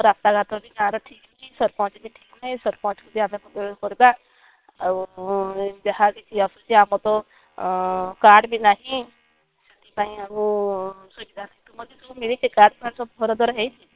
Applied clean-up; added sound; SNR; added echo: neural separator model SepFormer WHAM!.